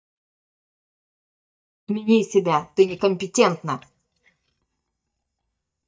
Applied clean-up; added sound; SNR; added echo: neural mask model DeepFilterNet 3.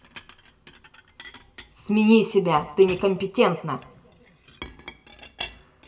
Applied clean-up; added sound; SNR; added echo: none; Chink, clink; 19 dB; reverberation time 0.8 s.